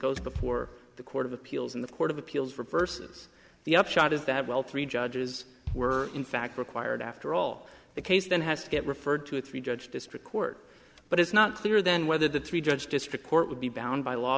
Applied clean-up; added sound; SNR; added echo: none; Bass drum; 13 dB; none.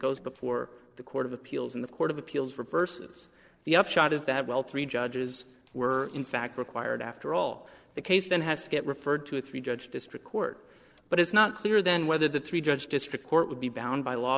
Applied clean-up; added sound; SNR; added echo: neural separator model SepFormer DNS4.